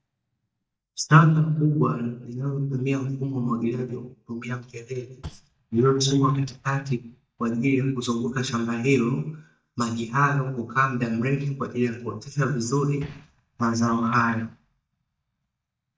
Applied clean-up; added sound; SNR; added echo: neural mask model DeepFilterNet 3.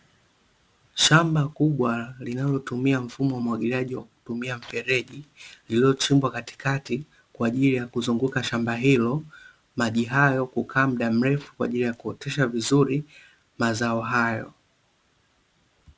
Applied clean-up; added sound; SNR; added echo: none; none; none; none.